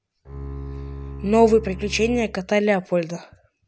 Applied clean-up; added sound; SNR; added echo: none; Bowed string instrument; 12 dB; none.